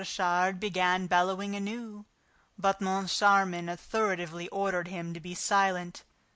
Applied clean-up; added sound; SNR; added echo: none; none; none; none.